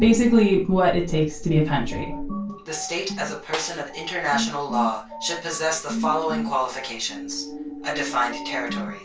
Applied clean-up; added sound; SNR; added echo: none; Snare drum; 14 dB; reverberation time 0.2 s.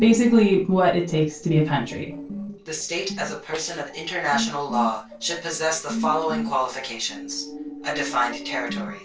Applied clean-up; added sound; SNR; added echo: neural separator model SepFormer DNS4.